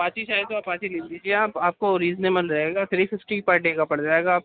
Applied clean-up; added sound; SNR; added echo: none; none; none; none.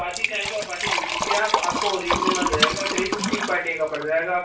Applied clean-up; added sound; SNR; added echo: none; Liquid; -1 dB; reverberation time 0.3 s.